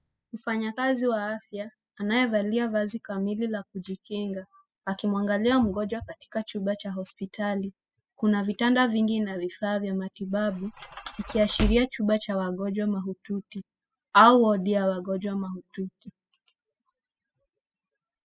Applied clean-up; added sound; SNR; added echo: classical method spectral subtraction.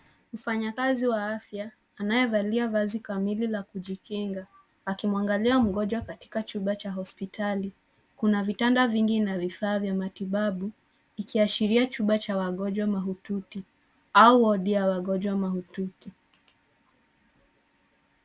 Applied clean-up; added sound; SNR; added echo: none; none; none; none.